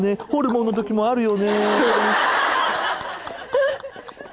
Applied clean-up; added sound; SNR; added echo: none; none; none; none.